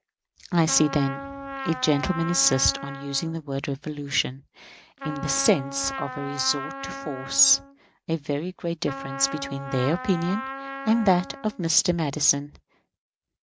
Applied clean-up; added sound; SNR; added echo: none; Trumpet; 10 dB; none.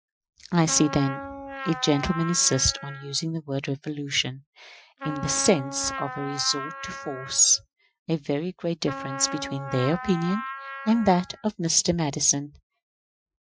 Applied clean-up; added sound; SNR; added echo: classical method Wiener filter.